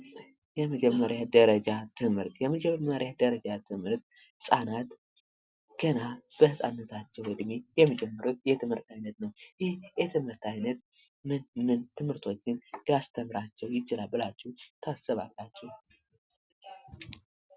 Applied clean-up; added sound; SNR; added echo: none; none; none; none.